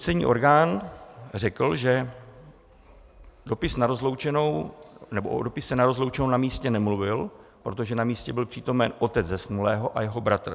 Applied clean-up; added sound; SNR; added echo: none; none; none; none.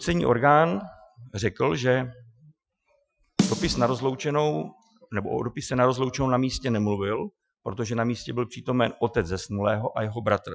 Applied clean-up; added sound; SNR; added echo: classical method Wiener filter.